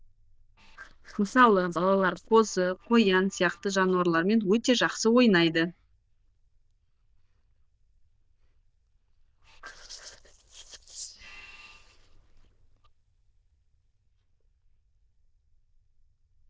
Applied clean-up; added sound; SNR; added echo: neural diffusion model UNIVERSE++.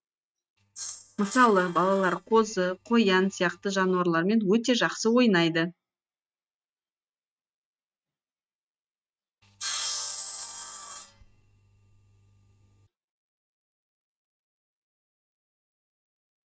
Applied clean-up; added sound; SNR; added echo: neural mask model RNNoise.